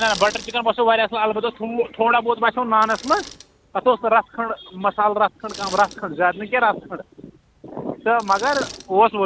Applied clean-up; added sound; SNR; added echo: none; Bicycle; 19 dB; none.